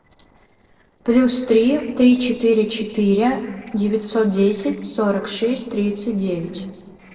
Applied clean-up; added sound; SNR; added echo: neural separator model SepFormer DNS4.